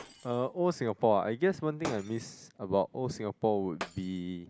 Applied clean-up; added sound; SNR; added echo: none; Shatter; 16 dB; none.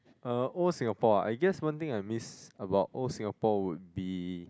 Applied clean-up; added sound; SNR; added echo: none; none; none; none.